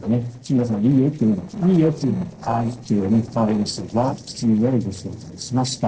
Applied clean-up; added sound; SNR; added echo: neural separator model SepFormer DNS4.